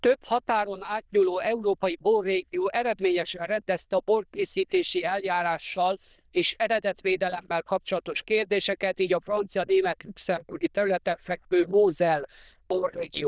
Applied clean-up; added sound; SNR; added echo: neural diffusion model UNIVERSE++.